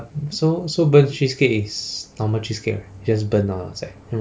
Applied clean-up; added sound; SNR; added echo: none; none; none; none.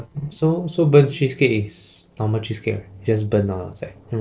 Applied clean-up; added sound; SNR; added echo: neural separator model SepFormer DNS4.